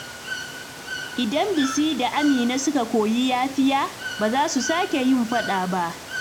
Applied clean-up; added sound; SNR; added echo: none; Water / Bird; 11 dB; none.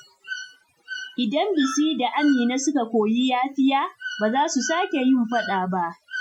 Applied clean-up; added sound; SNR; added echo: classical method Wiener filter.